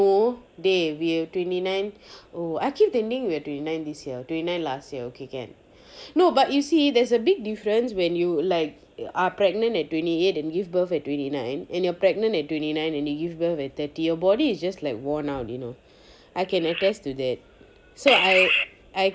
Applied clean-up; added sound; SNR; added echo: none; none; none; none.